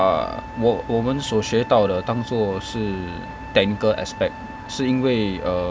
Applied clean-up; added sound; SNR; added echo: none; Wind instrument, woodwind instrument; 16 dB; none.